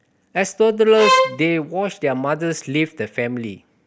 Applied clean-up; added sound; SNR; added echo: none; Bowed string instrument; -1 dB; none.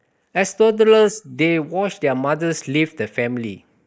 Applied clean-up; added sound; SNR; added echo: neural mask model Resemble Enhance denoiser.